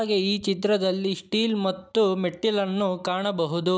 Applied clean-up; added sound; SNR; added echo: none; none; none; none.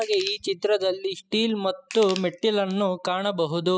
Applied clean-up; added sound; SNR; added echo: classical method spectral subtraction.